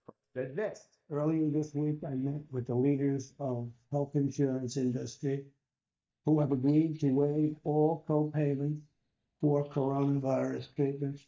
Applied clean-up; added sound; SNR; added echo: neural mask model DeepFilterNet 3.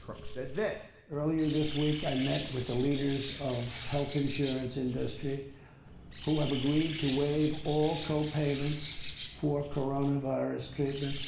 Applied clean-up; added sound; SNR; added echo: none; Bird; 7 dB; reverberation time 1.0 s.